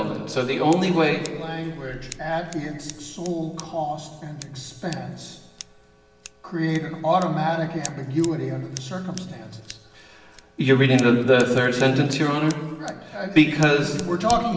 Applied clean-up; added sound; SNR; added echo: none; Scissors; 20 dB; reverberation time 1.2 s.